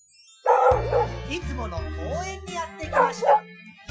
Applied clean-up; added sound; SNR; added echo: classical method Wiener filter.